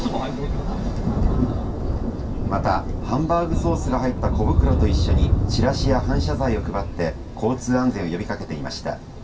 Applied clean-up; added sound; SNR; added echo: none; Thunder; -2 dB; reverberation time 0.2 s.